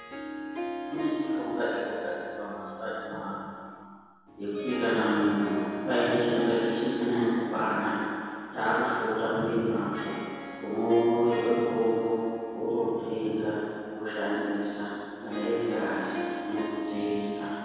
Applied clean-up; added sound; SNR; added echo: none; Harp; 10 dB; reverberation time 2.2 s.